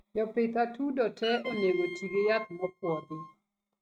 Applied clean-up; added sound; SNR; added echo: neural mask model RNNoise.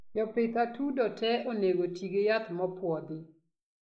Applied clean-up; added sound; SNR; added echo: neural mask model Resemble Enhance denoiser.